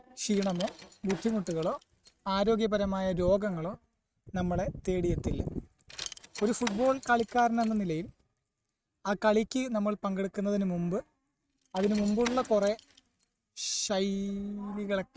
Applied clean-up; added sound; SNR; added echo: neural mask model RNNoise.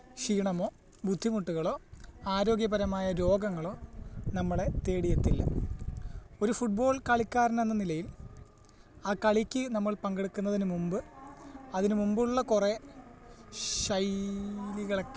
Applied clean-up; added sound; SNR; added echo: none; none; none; none.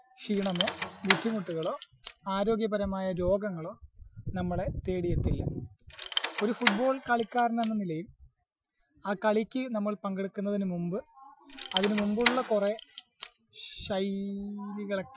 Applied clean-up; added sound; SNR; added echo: classical method Wiener filter.